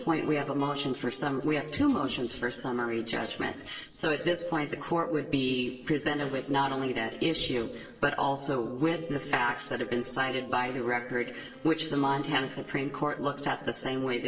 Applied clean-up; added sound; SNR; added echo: neural separator model SepFormer DNS4.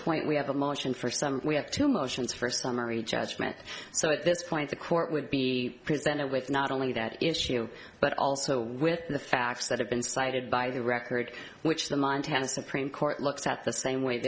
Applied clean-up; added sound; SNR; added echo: none; none; none; none.